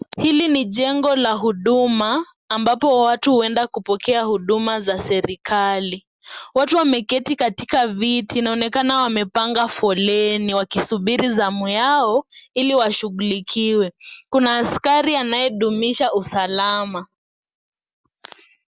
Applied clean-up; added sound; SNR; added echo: none; none; none; none.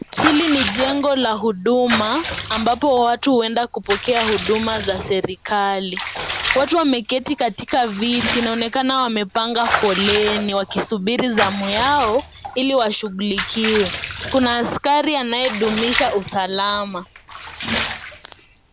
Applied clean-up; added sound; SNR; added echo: none; Bathtub (filling or washing) / Water / Liquid; 7 dB; none.